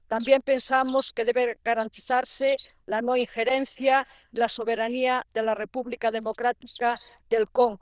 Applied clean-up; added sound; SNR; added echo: neural diffusion model UNIVERSE++.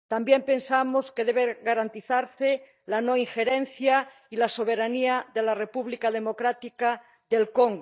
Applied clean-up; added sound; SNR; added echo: neural mask model DeepFilterNet 3.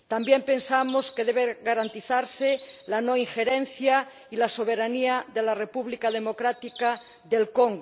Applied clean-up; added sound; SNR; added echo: none; Bird; 18 dB; none.